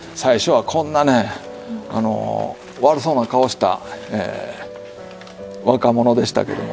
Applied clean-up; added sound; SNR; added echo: none; none; none; none.